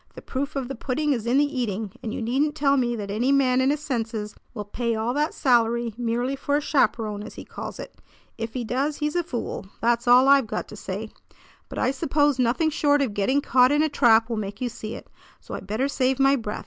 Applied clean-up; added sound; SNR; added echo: none; none; none; none.